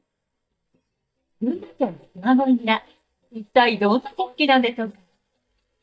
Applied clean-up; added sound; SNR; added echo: neural mask model DeepFilterNet 3.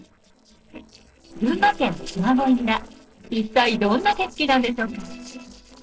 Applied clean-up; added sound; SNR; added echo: neural separator model SepFormer DNS4.